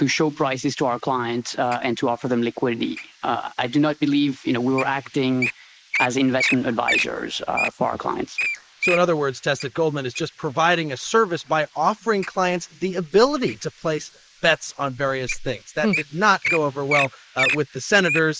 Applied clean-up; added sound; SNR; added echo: neural mask model Resemble Enhance denoiser.